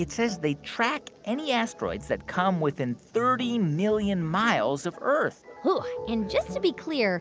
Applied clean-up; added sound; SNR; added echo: none; none; none; none.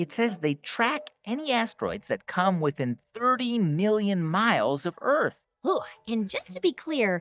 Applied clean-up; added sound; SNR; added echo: neural mask model DeepFilterNet 3.